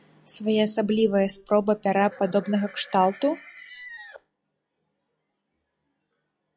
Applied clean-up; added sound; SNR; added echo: classical method log-MMSE.